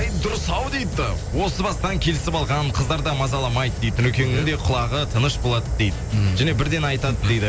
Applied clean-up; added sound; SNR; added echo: none; Fire; 10 dB; none.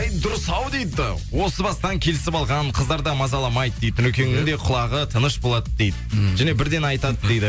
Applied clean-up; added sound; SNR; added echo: none; none; none; none.